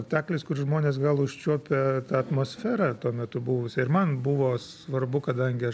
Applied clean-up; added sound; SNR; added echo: none; none; none; none.